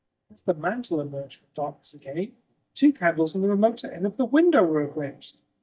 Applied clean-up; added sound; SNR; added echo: neural mask model DeepFilterNet 3.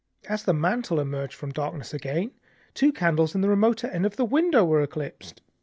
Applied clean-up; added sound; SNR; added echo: none; none; none; none.